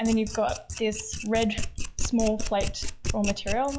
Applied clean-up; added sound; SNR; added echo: classical method log-MMSE.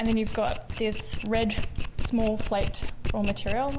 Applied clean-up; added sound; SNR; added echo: none; Domestic sounds, home sounds; 0 dB; none.